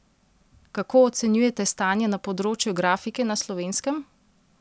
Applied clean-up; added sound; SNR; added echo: none; none; none; none.